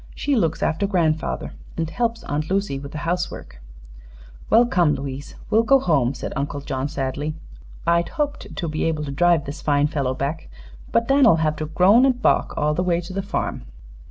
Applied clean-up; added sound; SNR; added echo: none; none; none; none.